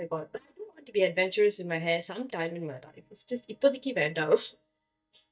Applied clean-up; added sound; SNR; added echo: neural mask model DeepFilterNet 3.